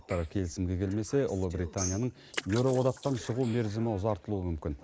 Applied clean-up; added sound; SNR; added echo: neural mask model Resemble Enhance denoiser.